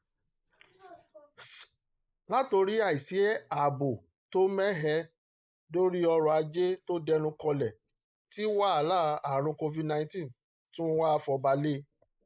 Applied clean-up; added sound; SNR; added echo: neural mask model Resemble Enhance denoiser.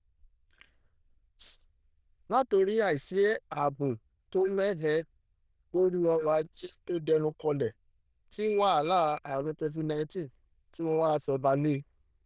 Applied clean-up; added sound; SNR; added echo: neural diffusion model UNIVERSE++.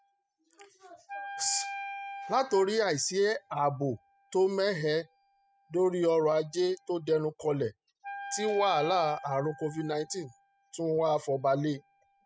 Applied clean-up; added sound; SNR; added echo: classical method spectral subtraction.